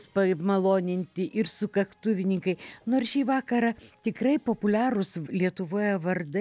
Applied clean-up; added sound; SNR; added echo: none; none; none; none.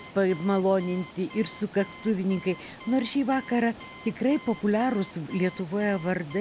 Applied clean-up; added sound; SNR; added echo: none; Water + Alarm; 18 dB; none.